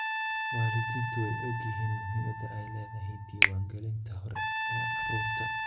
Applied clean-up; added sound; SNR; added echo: none; Finger snapping + Trumpet; -2 dB; none.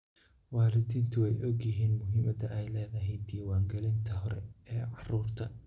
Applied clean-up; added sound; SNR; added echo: none; none; none; none.